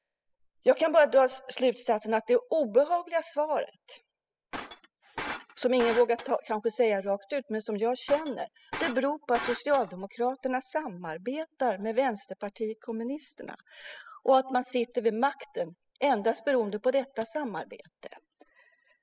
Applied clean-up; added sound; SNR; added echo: classical method spectral subtraction.